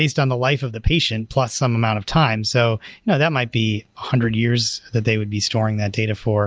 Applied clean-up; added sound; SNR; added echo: none; none; none; none.